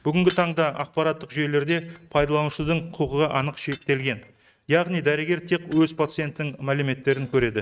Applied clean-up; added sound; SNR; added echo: neural mask model RNNoise.